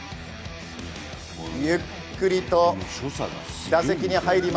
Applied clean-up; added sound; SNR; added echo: none; none; none; none.